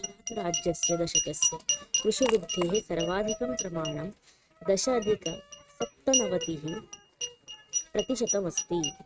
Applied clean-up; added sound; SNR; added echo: neural mask model RNNoise.